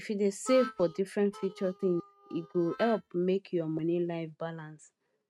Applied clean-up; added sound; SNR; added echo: neural mask model RNNoise.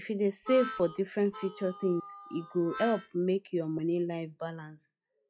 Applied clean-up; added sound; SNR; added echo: classical method log-MMSE.